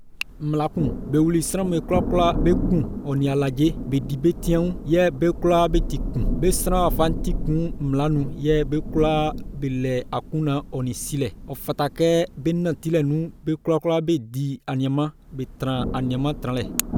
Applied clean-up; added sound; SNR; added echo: none; Thunder; 6 dB; none.